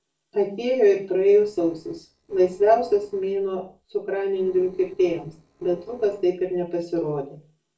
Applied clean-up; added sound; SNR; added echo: neural separator model SepFormer DNS4.